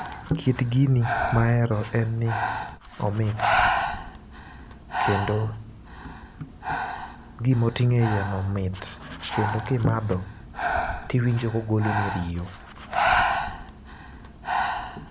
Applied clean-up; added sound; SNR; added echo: none; Breathing; 3 dB; none.